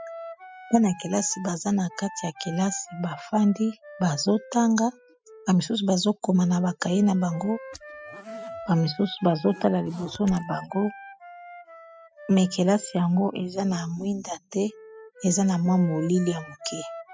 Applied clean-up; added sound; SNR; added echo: classical method spectral subtraction.